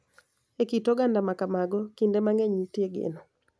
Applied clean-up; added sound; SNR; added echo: none; none; none; none.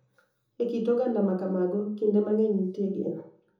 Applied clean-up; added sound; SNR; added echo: none; none; none; reverberation time 1.0 s.